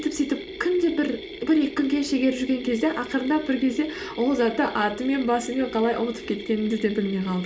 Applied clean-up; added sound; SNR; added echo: none; Mechanisms; 13 dB; none.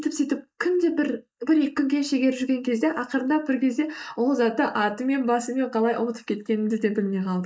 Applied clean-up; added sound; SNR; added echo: neural mask model Resemble Enhance denoiser.